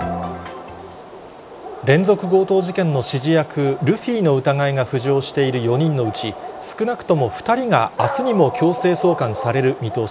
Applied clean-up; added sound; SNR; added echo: none; Dog; 12 dB; none.